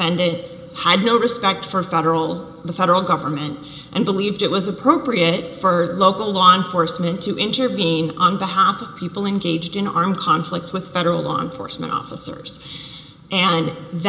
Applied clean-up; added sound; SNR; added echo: none; none; none; reverberation time 0.6 s.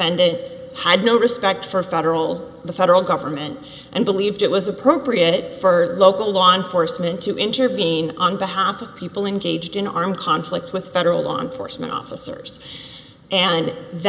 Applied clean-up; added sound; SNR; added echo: none; none; none; none.